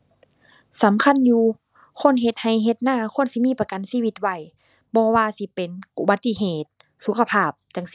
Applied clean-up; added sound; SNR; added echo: none; none; none; none.